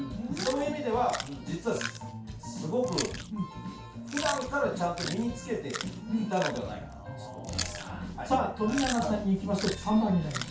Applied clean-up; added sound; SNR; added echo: none; Chewing, mastication; 11 dB; reverberation time 0.3 s.